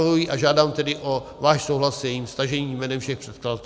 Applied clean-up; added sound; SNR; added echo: none; none; none; none.